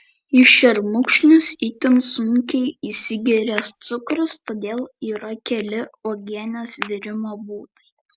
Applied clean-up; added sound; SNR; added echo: none; Tambourine; 11 dB; none.